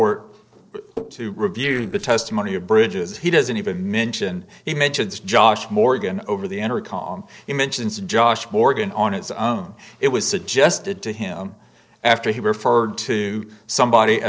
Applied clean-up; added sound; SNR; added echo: neural separator model SepFormer DNS4.